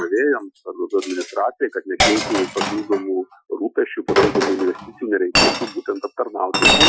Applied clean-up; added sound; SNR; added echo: classical method Wiener filter.